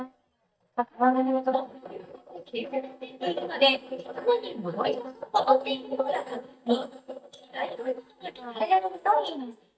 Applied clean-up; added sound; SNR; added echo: neural mask model DeepFilterNet 3.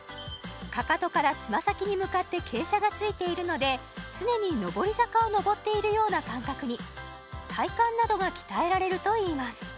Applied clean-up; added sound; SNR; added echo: none; none; none; none.